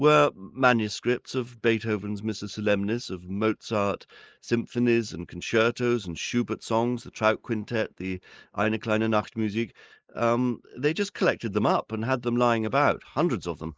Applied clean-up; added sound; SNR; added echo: neural mask model Resemble Enhance denoiser.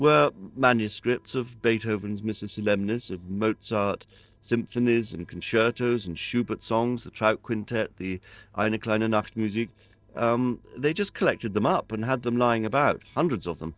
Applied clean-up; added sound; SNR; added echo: neural separator model SepFormer DNS4.